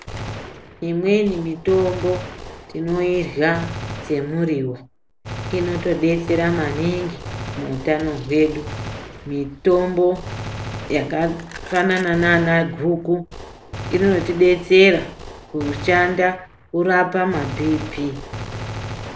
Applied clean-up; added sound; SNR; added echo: none; Gunshot, gunfire; 11 dB; none.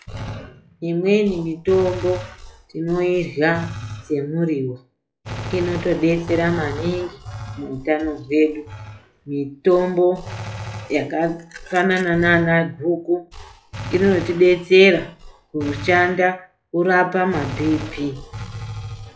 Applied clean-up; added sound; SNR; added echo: classical method log-MMSE.